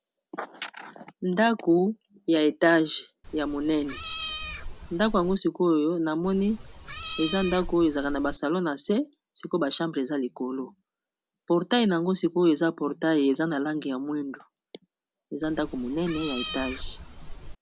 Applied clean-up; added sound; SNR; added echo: none; Meow; 9 dB; none.